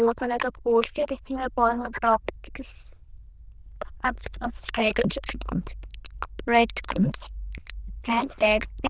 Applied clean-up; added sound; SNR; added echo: neural diffusion model UNIVERSE++.